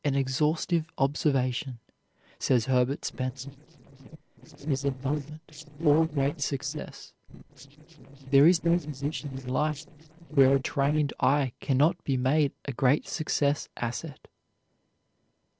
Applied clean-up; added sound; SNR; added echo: neural separator model SepFormer DNS4.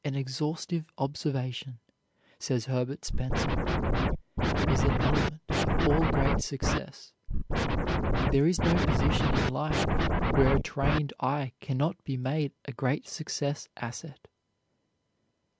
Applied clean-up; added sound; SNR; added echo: none; Scratching (performance technique); -5 dB; none.